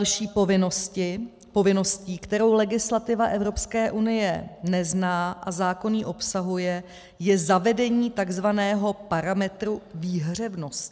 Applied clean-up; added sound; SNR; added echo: none; none; none; none.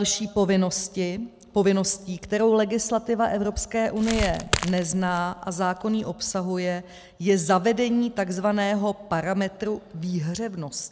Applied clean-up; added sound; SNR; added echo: none; Crackle; 8 dB; none.